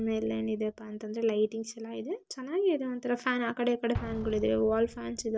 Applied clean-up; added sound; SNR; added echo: none; Explosion; 16 dB; none.